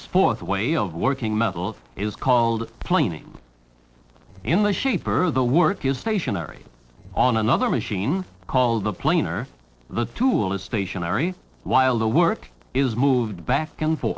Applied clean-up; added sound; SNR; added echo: neural separator model SepFormer DNS4.